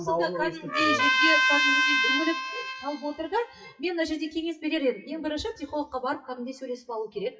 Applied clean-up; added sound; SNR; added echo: classical method WPE with log-MMSE.